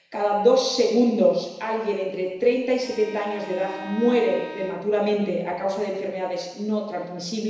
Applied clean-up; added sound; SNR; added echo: none; Bowed string instrument; 18 dB; reverberation time 1.0 s.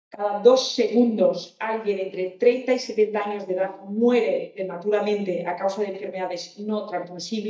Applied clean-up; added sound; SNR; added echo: neural mask model DeepFilterNet 3.